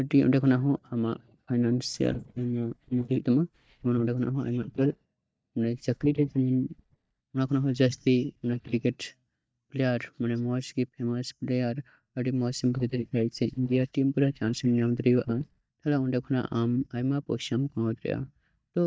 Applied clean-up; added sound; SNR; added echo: neural mask model DeepFilterNet 3.